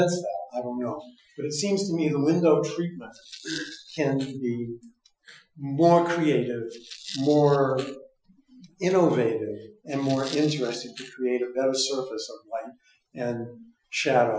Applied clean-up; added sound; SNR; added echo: classical method Wiener filter.